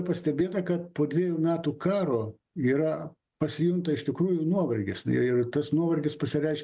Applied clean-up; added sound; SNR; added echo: none; none; none; none.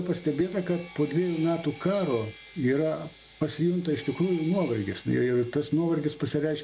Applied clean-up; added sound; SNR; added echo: none; Sawing; 19 dB; none.